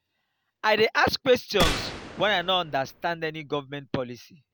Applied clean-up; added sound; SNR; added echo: none; Gunshot, gunfire; 7 dB; none.